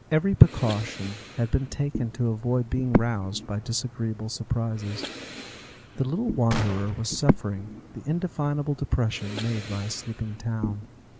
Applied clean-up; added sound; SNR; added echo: none; Gunshot, gunfire + Breathing; 7 dB; none.